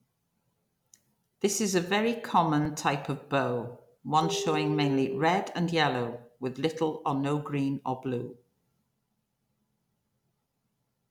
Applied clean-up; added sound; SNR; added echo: none; Telephone; 3 dB; none.